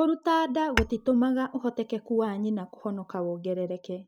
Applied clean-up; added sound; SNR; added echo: none; Tap / Hammer / Glass; 11 dB; none.